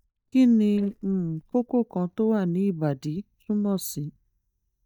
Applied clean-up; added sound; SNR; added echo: neural mask model DeepFilterNet 3.